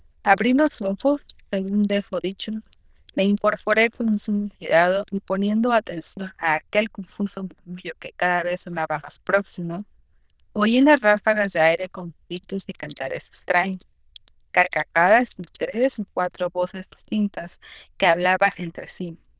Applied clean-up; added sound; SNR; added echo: neural diffusion model UNIVERSE++.